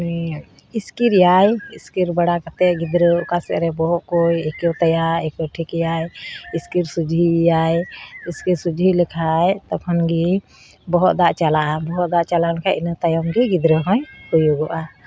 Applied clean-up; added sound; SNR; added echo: none; none; none; none.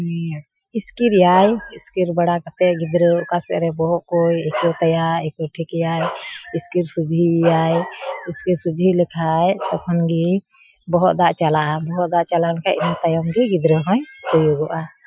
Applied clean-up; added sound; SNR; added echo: classical method Wiener filter.